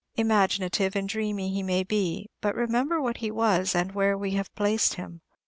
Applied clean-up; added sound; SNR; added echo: none; none; none; none.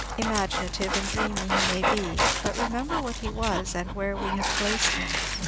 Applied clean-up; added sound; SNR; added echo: none; Dog; -3 dB; none.